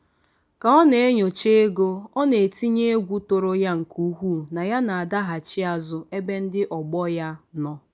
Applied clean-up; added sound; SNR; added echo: none; none; none; none.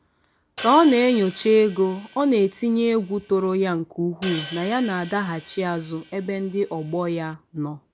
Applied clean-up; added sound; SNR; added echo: none; Hi-hat; 18 dB; none.